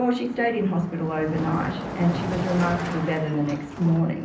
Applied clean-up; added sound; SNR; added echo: none; Car passing by; 9 dB; reverberation time 0.6 s.